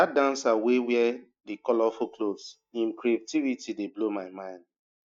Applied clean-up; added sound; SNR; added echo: neural mask model DeepFilterNet 3.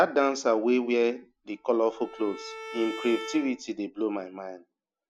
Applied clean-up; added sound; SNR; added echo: none; Bowed string instrument; 13 dB; none.